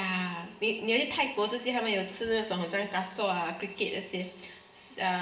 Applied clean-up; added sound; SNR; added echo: none; none; none; reverberation time 1.4 s.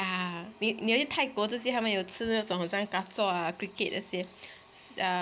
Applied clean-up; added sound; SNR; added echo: none; none; none; none.